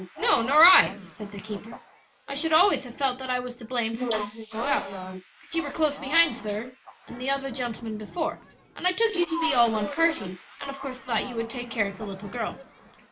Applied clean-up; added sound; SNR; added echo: neural mask model Resemble Enhance denoiser.